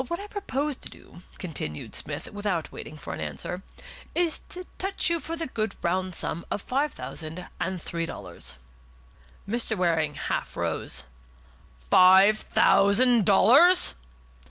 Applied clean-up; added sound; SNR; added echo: none; none; none; none.